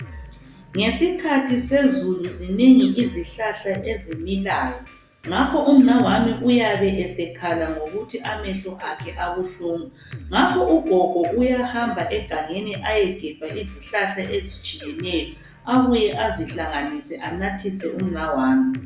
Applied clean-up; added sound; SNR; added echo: none; Drum kit; 17 dB; none.